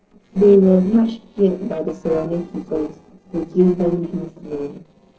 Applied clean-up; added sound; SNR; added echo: neural separator model SepFormer DNS4.